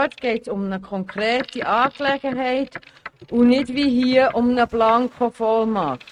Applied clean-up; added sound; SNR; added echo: neural mask model RNNoise.